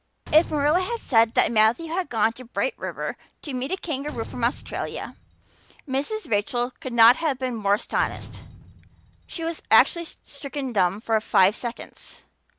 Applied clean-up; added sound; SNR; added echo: none; Slam; 19 dB; none.